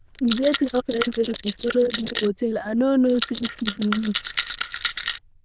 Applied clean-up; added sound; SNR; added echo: neural diffusion model UNIVERSE++.